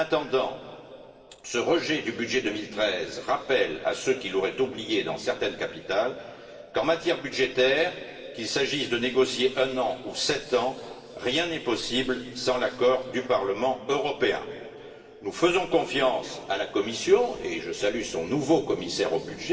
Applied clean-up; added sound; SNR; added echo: none; none; none; reverberation time 2.8 s.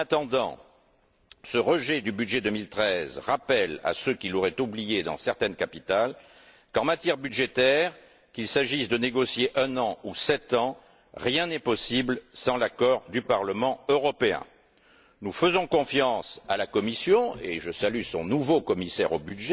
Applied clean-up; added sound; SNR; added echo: none; none; none; none.